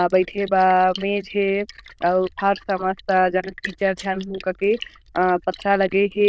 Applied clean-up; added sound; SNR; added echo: neural diffusion model UNIVERSE++.